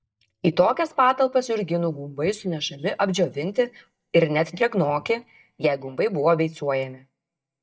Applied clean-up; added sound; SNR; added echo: neural mask model DeepFilterNet 3.